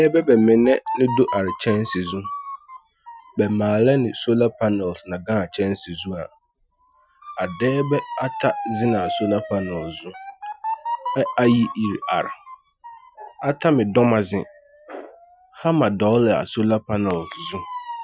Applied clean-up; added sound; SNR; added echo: classical method Wiener filter.